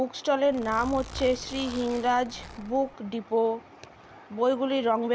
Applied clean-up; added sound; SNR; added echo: none; Zipper (clothing); 15 dB; none.